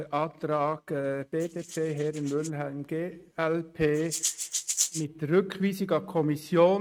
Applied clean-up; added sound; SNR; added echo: neural mask model RNNoise.